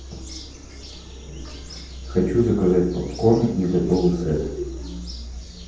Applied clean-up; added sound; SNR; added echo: none; Bird vocalization, bird call, bird song; 12 dB; reverberation time 0.9 s.